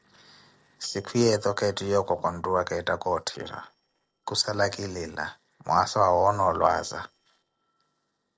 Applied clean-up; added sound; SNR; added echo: neural separator model SepFormer DNS4.